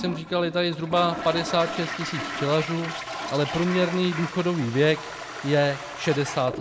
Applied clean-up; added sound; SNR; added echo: none; Toilet flush; 9 dB; none.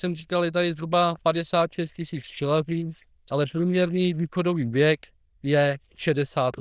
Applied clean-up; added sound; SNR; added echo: neural diffusion model UNIVERSE++.